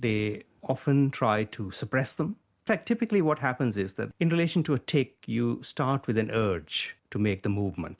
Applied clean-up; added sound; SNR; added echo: none; none; none; none.